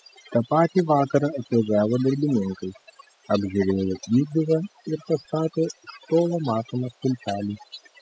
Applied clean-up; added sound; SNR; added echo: classical method spectral subtraction.